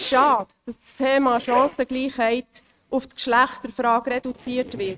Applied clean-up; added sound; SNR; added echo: neural mask model RNNoise.